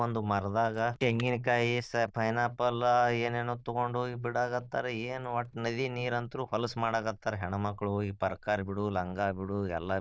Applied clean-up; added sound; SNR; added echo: neural diffusion model UNIVERSE++.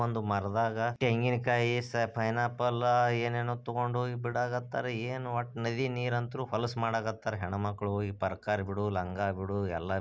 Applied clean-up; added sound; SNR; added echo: none; none; none; none.